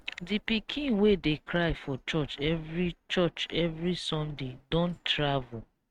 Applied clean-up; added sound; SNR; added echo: neural mask model RNNoise.